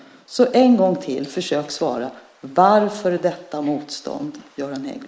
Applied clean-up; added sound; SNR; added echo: neural mask model Resemble Enhance denoiser.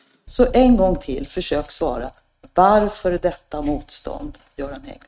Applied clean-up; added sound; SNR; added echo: neural mask model RNNoise.